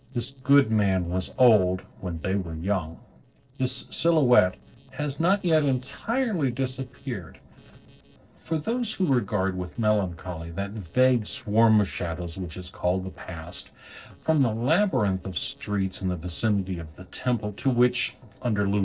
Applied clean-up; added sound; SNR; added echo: neural separator model SepFormer DNS4.